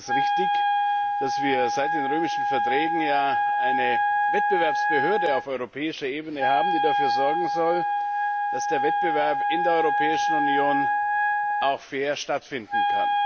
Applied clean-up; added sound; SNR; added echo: none; Wind instrument, woodwind instrument; -5 dB; none.